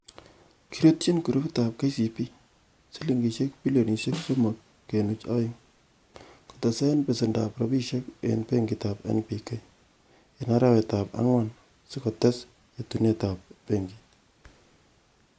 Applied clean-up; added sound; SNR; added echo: none; Snare drum; 13 dB; none.